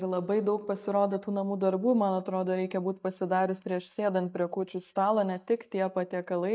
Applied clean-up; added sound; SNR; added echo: neural mask model DeepFilterNet 3.